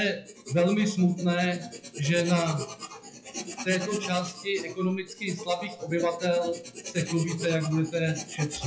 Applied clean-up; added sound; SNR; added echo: classical method WPE with log-MMSE.